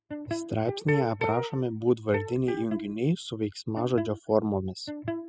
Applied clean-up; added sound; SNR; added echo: classical method spectral subtraction.